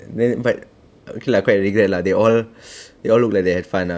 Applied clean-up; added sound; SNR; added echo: none; none; none; none.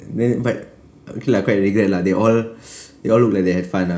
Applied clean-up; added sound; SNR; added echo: none; none; none; reverberation time 0.4 s.